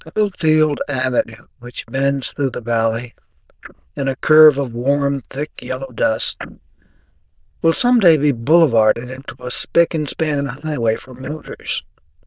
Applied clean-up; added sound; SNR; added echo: neural diffusion model UNIVERSE++.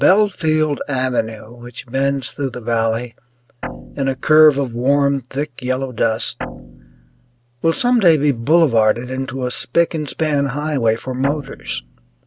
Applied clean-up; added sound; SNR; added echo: none; Guitar; 14 dB; none.